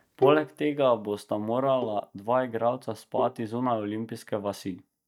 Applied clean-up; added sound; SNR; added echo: neural mask model DeepFilterNet 3.